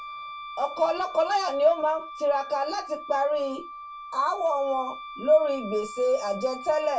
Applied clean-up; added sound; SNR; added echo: none; Wind instrument, woodwind instrument; 13 dB; reverberation time 0.1 s.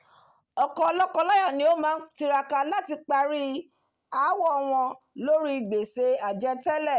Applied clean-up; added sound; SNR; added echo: none; none; none; none.